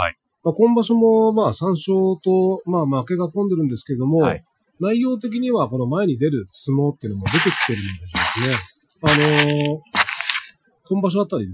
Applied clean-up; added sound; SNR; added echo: classical method Wiener filter.